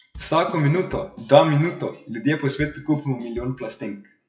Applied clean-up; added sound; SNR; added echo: classical method WPE with log-MMSE.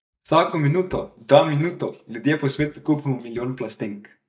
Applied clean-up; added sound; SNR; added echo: neural mask model DeepFilterNet 3.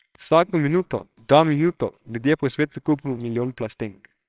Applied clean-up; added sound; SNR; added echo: neural separator model SepFormer WHAMR!.